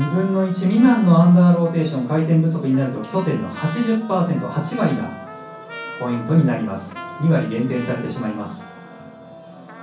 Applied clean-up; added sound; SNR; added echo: none; Trumpet; 19 dB; reverberation time 0.6 s.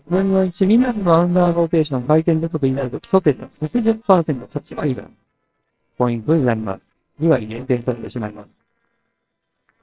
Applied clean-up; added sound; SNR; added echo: neural separator model SepFormer WHAMR!.